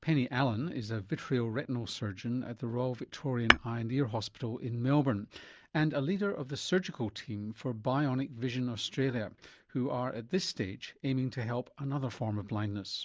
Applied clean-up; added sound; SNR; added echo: none; Tap / Hammer; -2 dB; none.